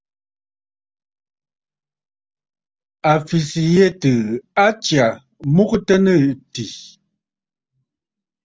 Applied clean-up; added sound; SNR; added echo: none; none; none; none.